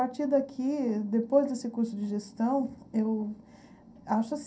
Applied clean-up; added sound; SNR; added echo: none; none; none; reverberation time 0.3 s.